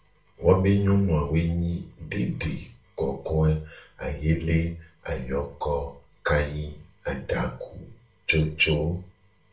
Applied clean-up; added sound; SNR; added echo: none; none; none; reverberation time 0.3 s.